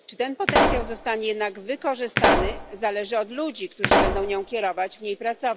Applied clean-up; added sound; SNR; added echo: none; Explosion; -2 dB; none.